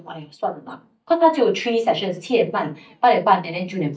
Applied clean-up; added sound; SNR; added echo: neural mask model DeepFilterNet 3.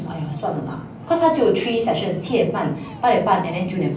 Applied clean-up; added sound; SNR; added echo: none; Ocean; 17 dB; reverberation time 0.6 s.